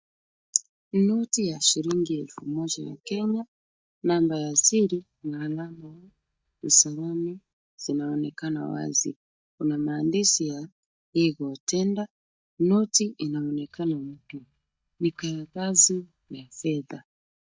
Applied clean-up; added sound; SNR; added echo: neural mask model DeepFilterNet 3.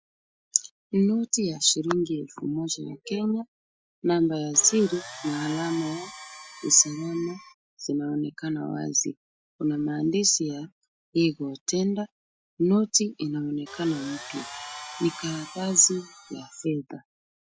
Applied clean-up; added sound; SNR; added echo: classical method Wiener filter.